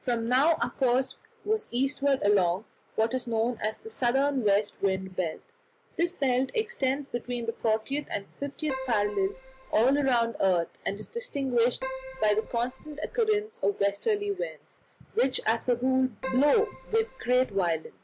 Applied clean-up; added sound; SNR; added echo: none; Keyboard (musical); 12 dB; none.